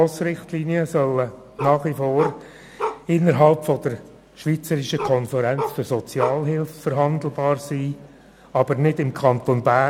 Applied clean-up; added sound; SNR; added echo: none; Bark; 9 dB; none.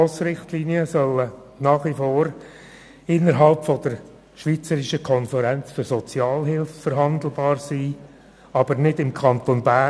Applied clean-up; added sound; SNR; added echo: none; none; none; none.